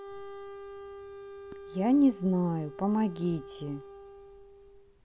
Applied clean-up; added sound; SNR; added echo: none; Wind instrument, woodwind instrument; 15 dB; none.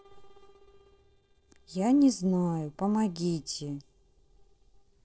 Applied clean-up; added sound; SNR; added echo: neural separator model SepFormer DNS4.